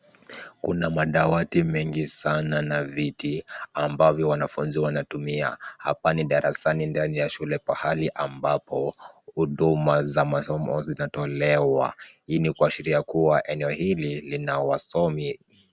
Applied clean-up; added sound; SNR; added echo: none; none; none; none.